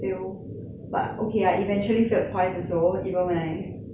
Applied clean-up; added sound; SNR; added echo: none; none; none; none.